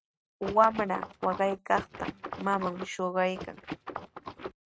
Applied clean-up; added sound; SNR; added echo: neural mask model RNNoise.